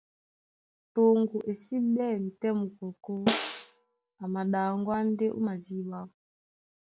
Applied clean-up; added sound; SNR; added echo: none; Snare drum; 3 dB; none.